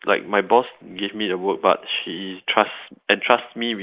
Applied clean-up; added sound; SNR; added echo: neural mask model Resemble Enhance denoiser.